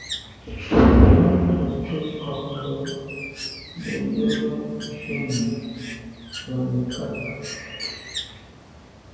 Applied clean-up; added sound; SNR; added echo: none; Bird; 15 dB; reverberation time 2.2 s.